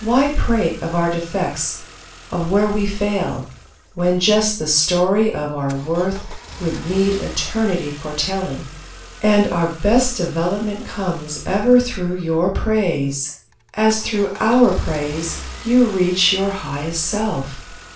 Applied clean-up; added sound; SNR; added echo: none; Engine starting / Car; 18 dB; reverberation time 0.3 s.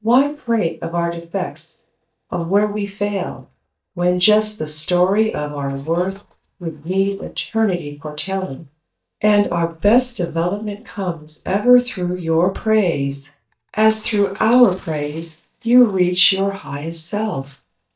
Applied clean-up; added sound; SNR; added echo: neural mask model DeepFilterNet 3.